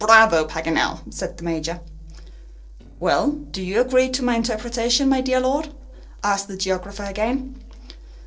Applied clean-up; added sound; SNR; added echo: neural separator model SepFormer DNS4.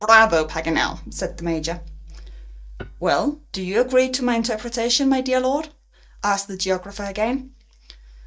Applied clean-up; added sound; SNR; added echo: neural mask model DeepFilterNet 3.